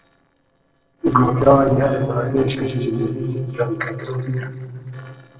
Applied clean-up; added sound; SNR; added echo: neural separator model SepFormer DNS4.